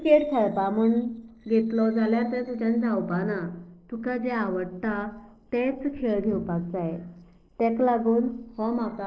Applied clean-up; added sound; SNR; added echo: neural separator model SepFormer DNS4.